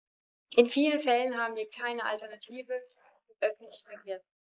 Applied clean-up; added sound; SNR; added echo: neural mask model Resemble Enhance denoiser.